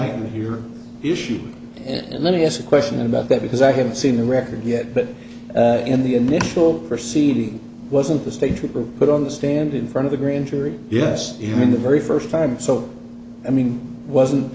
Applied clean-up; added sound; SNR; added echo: none; none; none; none.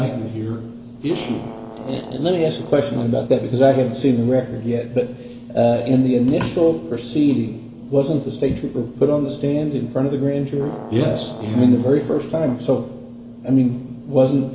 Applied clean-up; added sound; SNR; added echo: none; Brass instrument; 18 dB; reverberation time 2.7 s.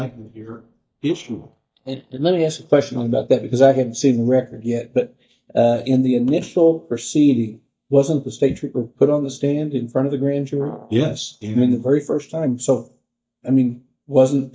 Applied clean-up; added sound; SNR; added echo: neural mask model DeepFilterNet 3.